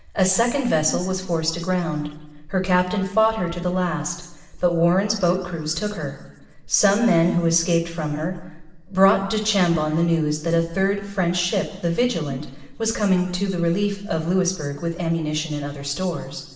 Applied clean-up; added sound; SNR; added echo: none; none; none; reverberation time 1.1 s.